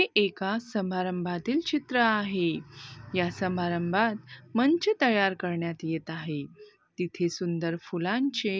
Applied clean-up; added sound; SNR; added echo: none; none; none; none.